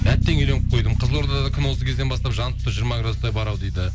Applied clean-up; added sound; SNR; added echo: none; Bass guitar; -1 dB; none.